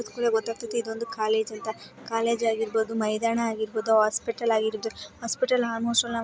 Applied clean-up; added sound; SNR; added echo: none; none; none; none.